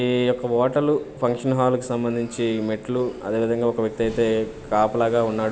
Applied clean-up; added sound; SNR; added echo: none; none; none; none.